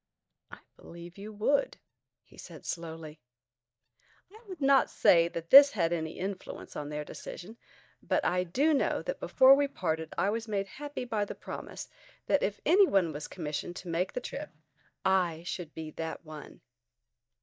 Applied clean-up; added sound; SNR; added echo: neural mask model DeepFilterNet 3.